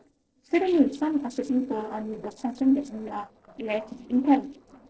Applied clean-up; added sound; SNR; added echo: neural separator model SepFormer DNS4.